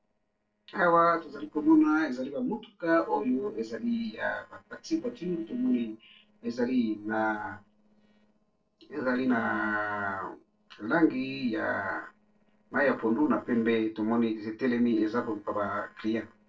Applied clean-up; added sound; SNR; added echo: neural separator model SepFormer DNS4.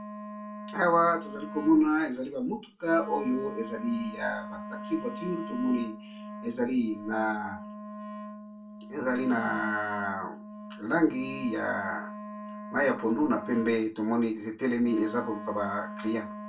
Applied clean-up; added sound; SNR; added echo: none; Wind instrument, woodwind instrument; 11 dB; reverberation time 0.3 s.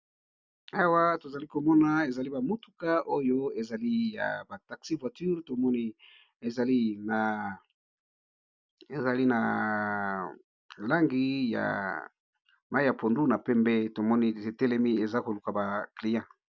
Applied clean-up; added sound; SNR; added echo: none; none; none; none.